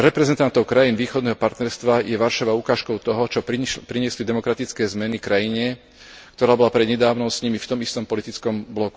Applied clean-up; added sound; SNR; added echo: none; none; none; none.